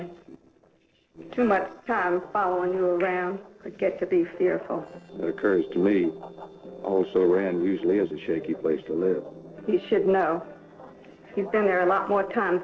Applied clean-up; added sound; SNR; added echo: neural separator model SepFormer DNS4.